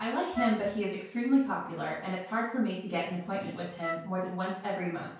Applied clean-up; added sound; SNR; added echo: none; Wind instrument, woodwind instrument; 8 dB; reverberation time 0.5 s.